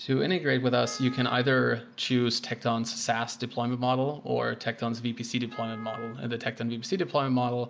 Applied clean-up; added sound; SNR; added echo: none; Wind instrument, woodwind instrument; 19 dB; none.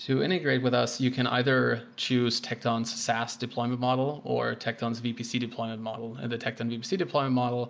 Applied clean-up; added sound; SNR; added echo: none; none; none; none.